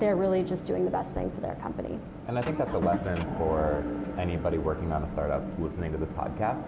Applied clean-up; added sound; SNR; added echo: none; Motor vehicle (road) / Engine; 6 dB; none.